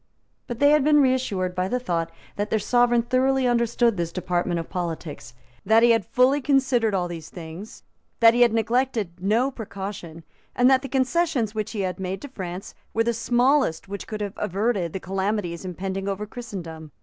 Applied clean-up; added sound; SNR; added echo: none; none; none; none.